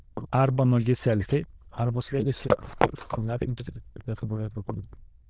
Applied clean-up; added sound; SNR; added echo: neural diffusion model UNIVERSE++.